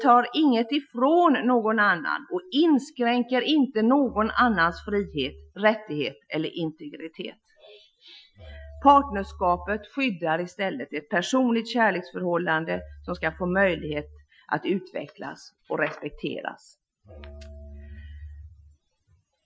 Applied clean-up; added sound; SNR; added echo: classical method Wiener filter.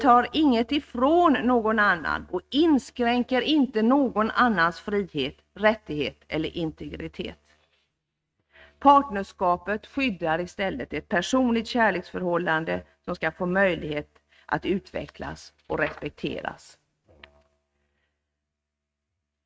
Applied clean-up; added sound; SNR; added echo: neural mask model RNNoise.